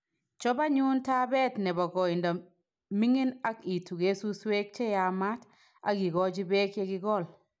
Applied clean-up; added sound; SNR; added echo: none; none; none; none.